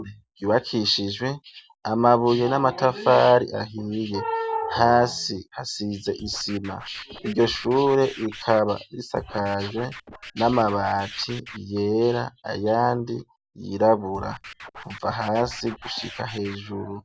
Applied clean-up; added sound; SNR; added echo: none; Scratching (performance technique); 17 dB; none.